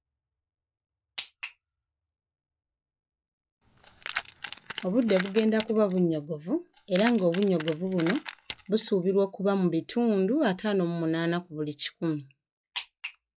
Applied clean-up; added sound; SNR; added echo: classical method log-MMSE.